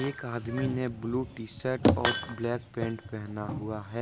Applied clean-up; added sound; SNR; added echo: none; Bicycle + Shatter; 0 dB; none.